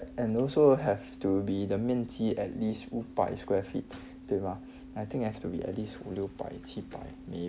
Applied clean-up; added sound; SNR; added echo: none; none; none; none.